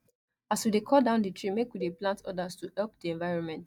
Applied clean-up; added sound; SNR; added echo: neural mask model DeepFilterNet 3.